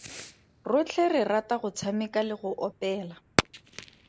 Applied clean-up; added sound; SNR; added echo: none; Fireworks; 7 dB; none.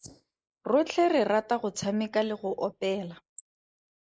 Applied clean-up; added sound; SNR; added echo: neural mask model Resemble Enhance denoiser.